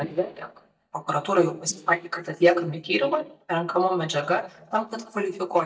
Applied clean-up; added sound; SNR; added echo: neural mask model DeepFilterNet 3.